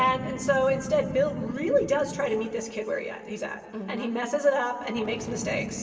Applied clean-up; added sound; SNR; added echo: none; Boom; 11 dB; reverberation time 2.2 s.